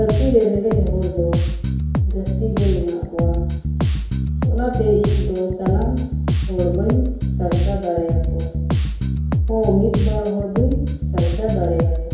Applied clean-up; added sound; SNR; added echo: none; Bass guitar; -3 dB; reverberation time 1.0 s.